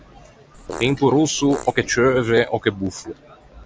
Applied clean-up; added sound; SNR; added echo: none; Fart; 13 dB; none.